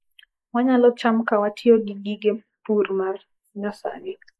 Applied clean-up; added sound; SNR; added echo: neural mask model Resemble Enhance denoiser.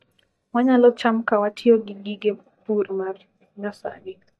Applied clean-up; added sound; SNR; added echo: neural mask model DeepFilterNet 3.